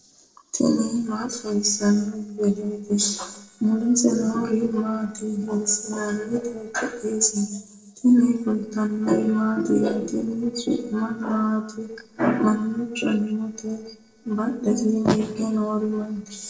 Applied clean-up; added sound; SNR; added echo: neural separator model SepFormer DNS4.